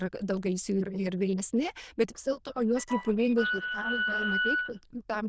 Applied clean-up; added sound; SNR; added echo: neural diffusion model UNIVERSE++.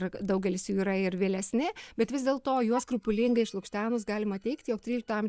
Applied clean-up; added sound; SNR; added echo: neural mask model DeepFilterNet 3.